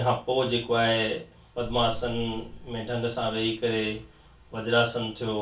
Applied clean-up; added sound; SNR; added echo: none; Boom; 14 dB; reverberation time 0.2 s.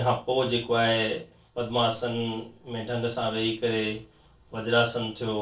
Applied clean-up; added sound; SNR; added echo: neural separator model SepFormer DNS4.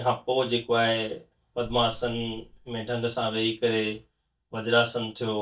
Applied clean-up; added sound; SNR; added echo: neural mask model DeepFilterNet 3.